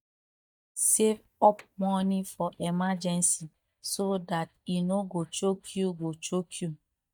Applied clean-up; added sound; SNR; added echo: neural mask model DeepFilterNet 3.